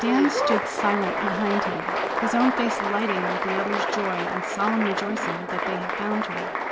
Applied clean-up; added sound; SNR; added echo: none; Applause; -1 dB; none.